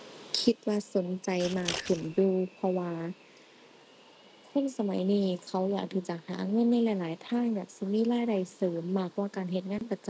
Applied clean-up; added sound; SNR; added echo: none; Scissors; 8 dB; none.